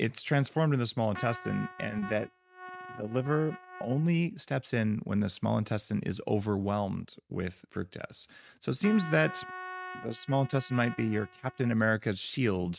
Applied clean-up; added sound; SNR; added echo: neural mask model RNNoise.